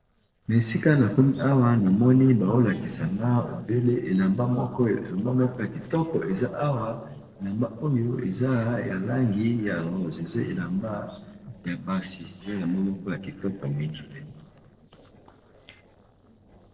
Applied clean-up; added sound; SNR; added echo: neural separator model SepFormer DNS4.